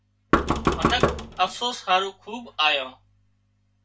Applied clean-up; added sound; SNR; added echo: none; Knock; -3 dB; reverberation time 0.2 s.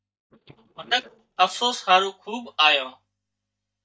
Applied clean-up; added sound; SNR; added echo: neural mask model DeepFilterNet 3.